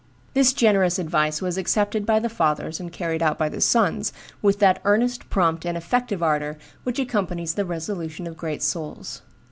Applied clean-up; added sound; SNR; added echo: none; none; none; none.